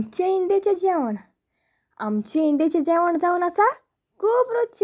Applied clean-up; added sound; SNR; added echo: none; none; none; none.